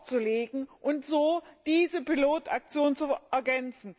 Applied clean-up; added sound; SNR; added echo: none; none; none; none.